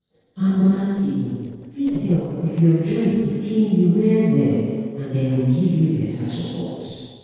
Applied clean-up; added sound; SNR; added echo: neural separator model SepFormer DNS4.